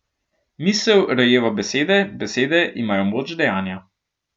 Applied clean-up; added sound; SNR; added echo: none; none; none; none.